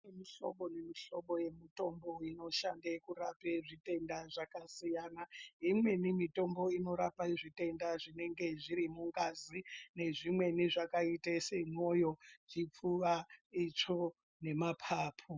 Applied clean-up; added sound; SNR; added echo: none; none; none; none.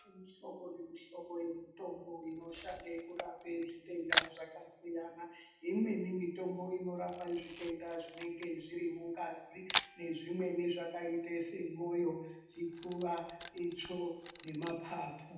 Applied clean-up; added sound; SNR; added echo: none; Camera; 1 dB; reverberation time 0.8 s.